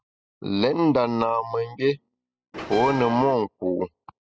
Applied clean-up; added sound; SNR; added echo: classical method spectral subtraction.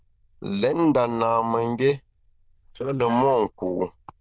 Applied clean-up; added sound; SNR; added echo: neural diffusion model UNIVERSE++.